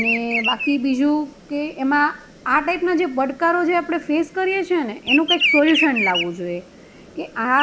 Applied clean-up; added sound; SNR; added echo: none; Bird vocalization, bird call, bird song; 6 dB; none.